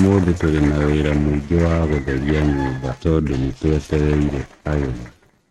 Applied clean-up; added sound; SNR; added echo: neural mask model RNNoise.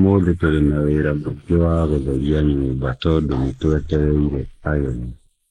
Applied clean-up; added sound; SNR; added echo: neural mask model Resemble Enhance denoiser.